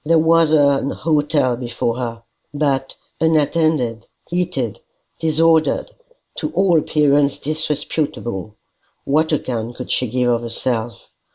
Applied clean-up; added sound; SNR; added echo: none; none; none; none.